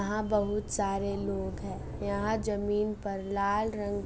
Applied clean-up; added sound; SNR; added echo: none; none; none; none.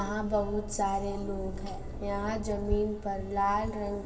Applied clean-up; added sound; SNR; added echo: none; Bicycle; 11 dB; reverberation time 2.0 s.